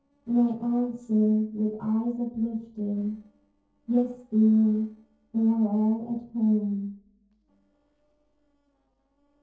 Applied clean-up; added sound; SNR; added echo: neural separator model SepFormer DNS4.